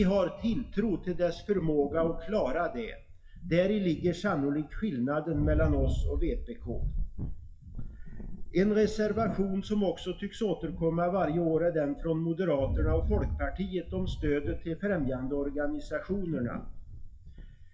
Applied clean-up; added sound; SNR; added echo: classical method WPE with log-MMSE.